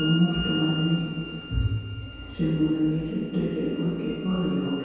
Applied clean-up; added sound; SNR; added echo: none; Bowed string instrument; 13 dB; reverberation time 2.2 s.